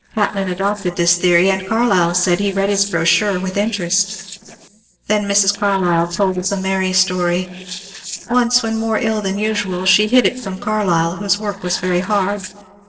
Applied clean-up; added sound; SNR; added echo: neural separator model SepFormer DNS4.